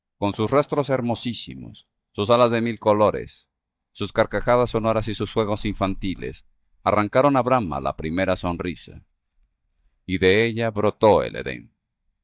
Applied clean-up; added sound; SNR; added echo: neural mask model DeepFilterNet 3.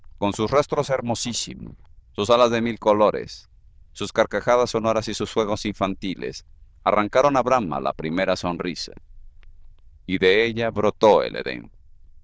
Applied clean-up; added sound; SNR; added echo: neural diffusion model UNIVERSE++.